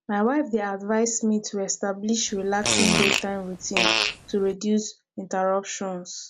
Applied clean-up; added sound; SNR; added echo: none; Fart; -1 dB; none.